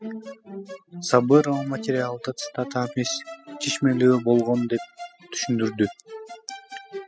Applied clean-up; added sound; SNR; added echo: classical method spectral subtraction.